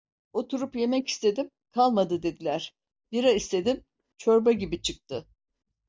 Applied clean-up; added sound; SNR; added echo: neural mask model DeepFilterNet 3.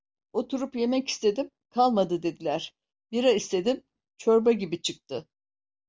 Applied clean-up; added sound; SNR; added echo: none; none; none; none.